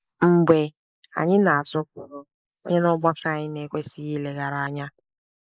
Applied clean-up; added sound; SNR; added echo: neural mask model Resemble Enhance denoiser.